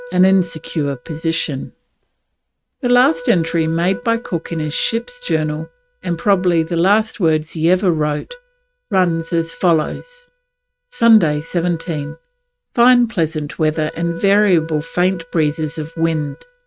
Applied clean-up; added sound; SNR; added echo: neural mask model RNNoise.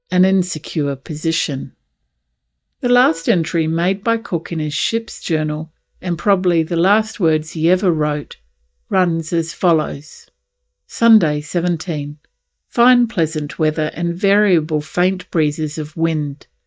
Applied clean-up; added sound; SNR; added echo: neural mask model DeepFilterNet 3.